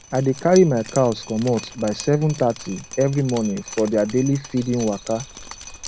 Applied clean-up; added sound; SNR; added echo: none; Drip; 16 dB; none.